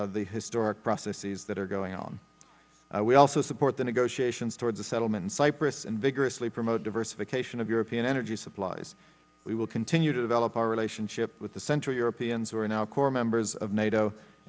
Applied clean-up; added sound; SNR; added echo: none; none; none; none.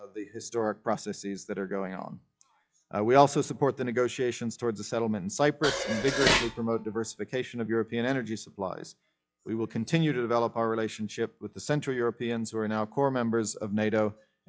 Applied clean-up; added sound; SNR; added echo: classical method log-MMSE.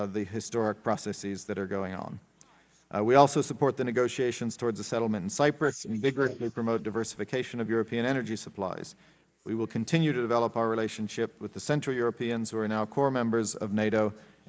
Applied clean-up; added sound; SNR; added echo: neural mask model Resemble Enhance denoiser.